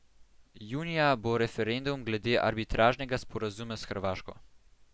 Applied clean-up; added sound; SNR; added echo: none; none; none; none.